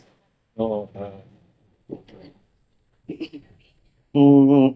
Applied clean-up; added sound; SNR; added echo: neural mask model DeepFilterNet 3.